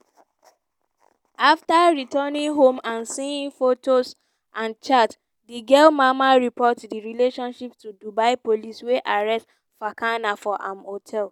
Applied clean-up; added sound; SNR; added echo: none; none; none; none.